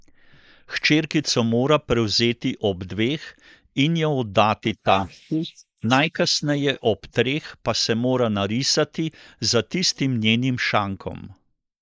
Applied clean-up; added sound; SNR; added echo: neural mask model Resemble Enhance denoiser.